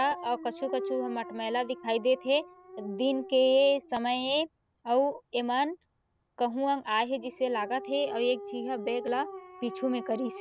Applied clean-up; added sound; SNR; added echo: none; Dog; 13 dB; none.